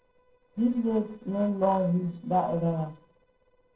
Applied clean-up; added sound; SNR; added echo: neural separator model SepFormer DNS4.